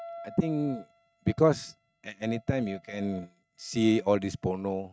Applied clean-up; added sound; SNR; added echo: neural mask model RNNoise.